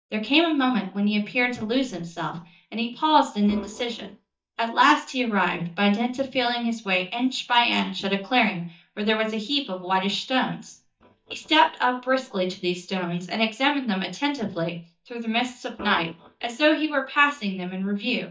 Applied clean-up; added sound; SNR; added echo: neural mask model DeepFilterNet 3.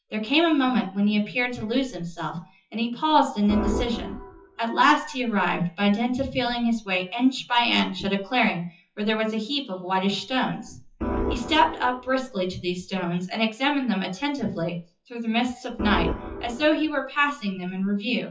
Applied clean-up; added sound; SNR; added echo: classical method WPE with log-MMSE.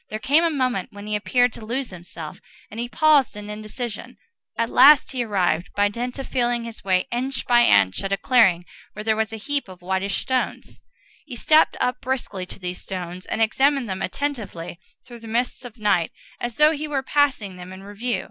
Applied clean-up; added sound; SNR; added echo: none; none; none; none.